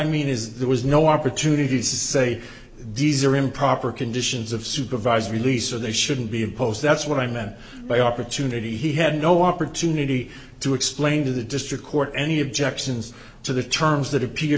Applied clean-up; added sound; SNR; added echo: none; none; none; none.